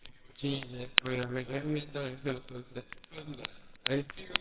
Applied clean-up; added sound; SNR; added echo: neural separator model SepFormer WHAMR!.